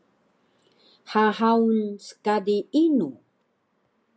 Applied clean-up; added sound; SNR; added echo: none; none; none; none.